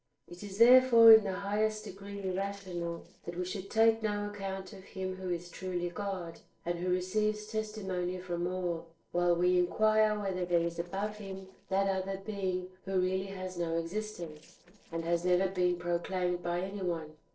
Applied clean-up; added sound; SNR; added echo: neural separator model SepFormer DNS4.